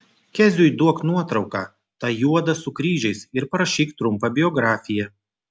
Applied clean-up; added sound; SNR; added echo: none; none; none; none.